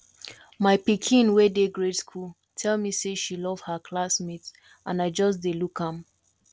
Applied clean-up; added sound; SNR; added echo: none; none; none; none.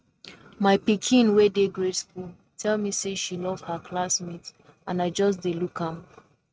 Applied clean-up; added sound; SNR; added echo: neural mask model RNNoise.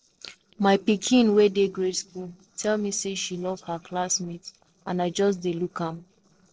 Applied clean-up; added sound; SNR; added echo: neural separator model SepFormer DNS4.